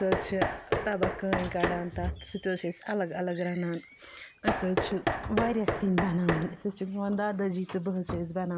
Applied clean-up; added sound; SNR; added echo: none; Knock; 4 dB; none.